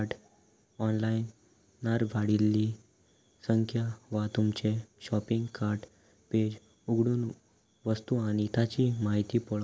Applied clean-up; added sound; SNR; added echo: none; none; none; none.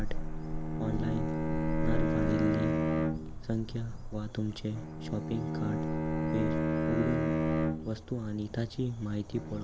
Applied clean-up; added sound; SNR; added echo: none; Bowed string instrument + Cricket / Motor vehicle (road); -4 dB; none.